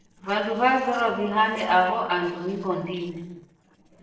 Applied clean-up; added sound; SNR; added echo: neural separator model SepFormer DNS4.